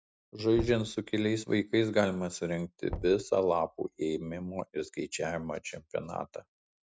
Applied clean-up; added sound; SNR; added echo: neural mask model RNNoise.